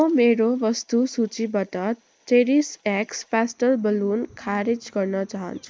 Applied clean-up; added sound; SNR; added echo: neural mask model Resemble Enhance denoiser.